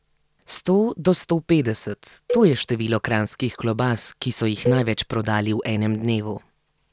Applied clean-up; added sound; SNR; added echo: none; Cowbell; 10 dB; none.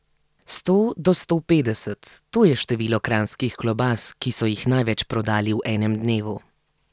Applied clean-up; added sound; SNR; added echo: none; none; none; none.